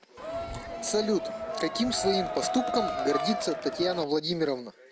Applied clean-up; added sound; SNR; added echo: none; Crowd; 3 dB; none.